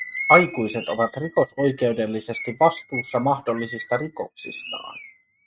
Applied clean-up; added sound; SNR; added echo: neural mask model RNNoise.